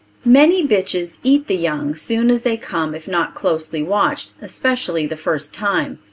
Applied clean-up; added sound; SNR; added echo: none; none; none; none.